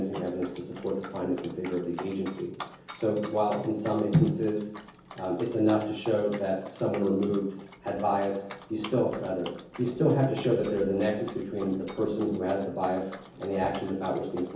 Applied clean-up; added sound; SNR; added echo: none; Dog; 17 dB; reverberation time 0.7 s.